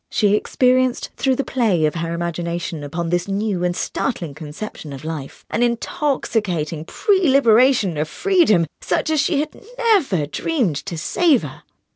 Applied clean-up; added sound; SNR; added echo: none; none; none; none.